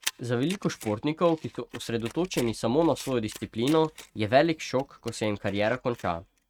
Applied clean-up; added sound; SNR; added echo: neural mask model RNNoise.